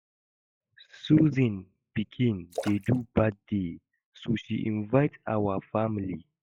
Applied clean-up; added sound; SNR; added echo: classical method log-MMSE.